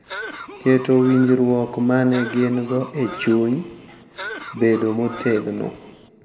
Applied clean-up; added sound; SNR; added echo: none; Cough; 14 dB; reverberation time 1.4 s.